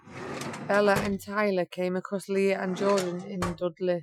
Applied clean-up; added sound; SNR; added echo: classical method Wiener filter.